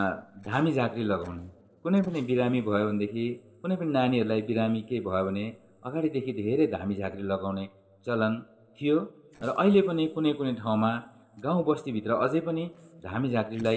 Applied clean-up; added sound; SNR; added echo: neural separator model SepFormer DNS4.